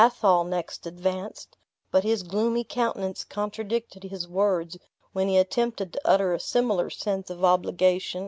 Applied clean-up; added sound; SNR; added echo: none; none; none; none.